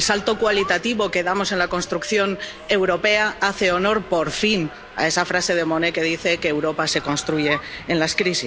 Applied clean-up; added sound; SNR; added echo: none; Bird + Subway, metro, underground; 16 dB; none.